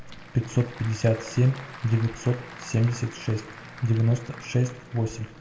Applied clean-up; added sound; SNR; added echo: none; Applause / Crowd; 18 dB; reverberation time 0.8 s.